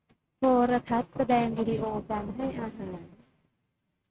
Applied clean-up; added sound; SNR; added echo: neural mask model RNNoise.